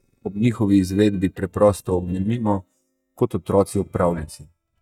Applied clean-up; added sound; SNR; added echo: neural mask model DeepFilterNet 3.